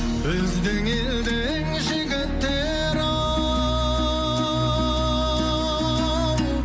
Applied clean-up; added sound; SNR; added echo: none; none; none; none.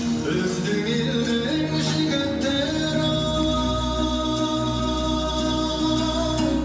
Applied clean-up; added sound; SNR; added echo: none; Bird; 16 dB; reverberation time 1.0 s.